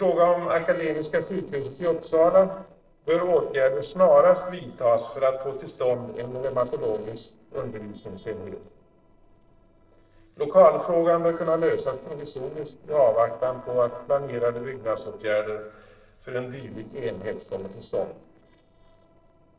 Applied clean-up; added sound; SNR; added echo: neural separator model SepFormer DNS4.